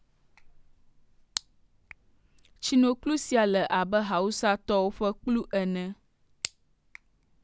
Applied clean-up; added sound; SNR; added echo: none; none; none; none.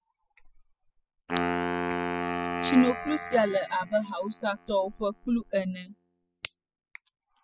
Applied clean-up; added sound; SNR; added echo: classical method spectral subtraction.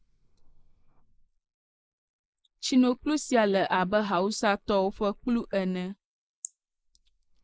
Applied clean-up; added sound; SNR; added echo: neural mask model Resemble Enhance denoiser.